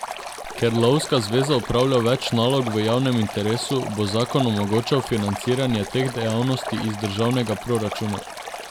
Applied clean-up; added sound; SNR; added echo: none; Stream; 11 dB; none.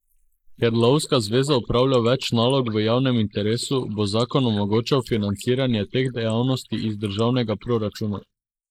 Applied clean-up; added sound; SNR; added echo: neural mask model Resemble Enhance denoiser.